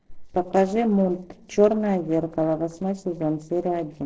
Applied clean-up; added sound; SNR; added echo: neural separator model SepFormer DNS4.